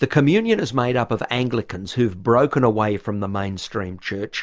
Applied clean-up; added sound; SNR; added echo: none; none; none; none.